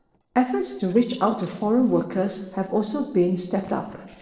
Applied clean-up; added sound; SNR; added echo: neural separator model SepFormer DNS4.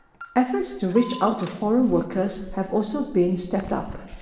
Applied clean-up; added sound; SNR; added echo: none; Alarm; 17 dB; reverberation time 1.2 s.